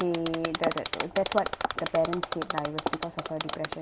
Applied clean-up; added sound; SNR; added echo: none; Mechanisms; 3 dB; none.